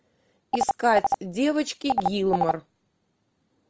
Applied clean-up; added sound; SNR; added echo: none; Telephone; 1 dB; none.